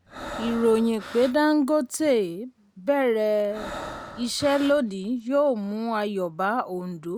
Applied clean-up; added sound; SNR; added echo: none; Breathing; 14 dB; none.